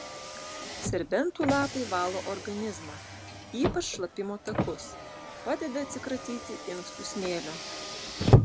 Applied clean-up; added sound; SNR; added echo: none; Car; -2 dB; none.